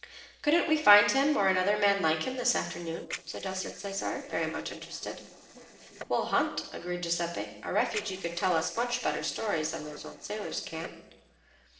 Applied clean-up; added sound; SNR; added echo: neural separator model SepFormer DNS4.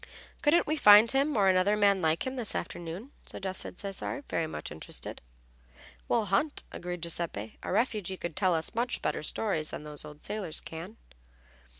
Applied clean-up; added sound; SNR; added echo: none; none; none; none.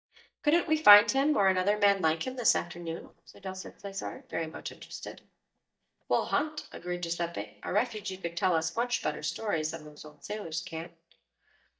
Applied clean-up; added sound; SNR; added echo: neural mask model DeepFilterNet 3.